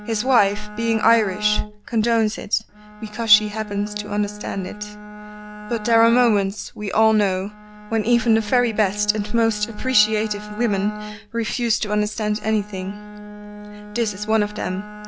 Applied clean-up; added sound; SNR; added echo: none; Bowed string instrument; 14 dB; none.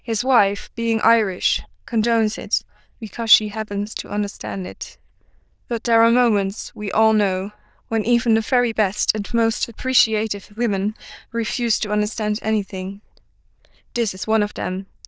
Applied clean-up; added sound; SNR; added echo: neural diffusion model UNIVERSE++.